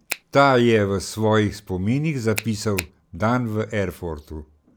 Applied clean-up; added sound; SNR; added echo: none; Finger snapping; 11 dB; none.